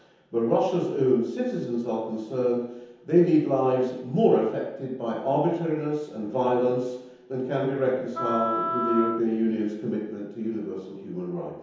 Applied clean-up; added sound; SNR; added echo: none; Wind instrument, woodwind instrument; 5 dB; reverberation time 0.9 s.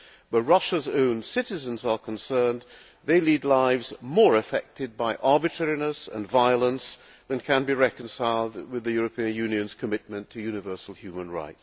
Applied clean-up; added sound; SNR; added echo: none; none; none; none.